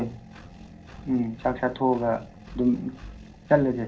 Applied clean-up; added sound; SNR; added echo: none; Engine; 17 dB; reverberation time 0.3 s.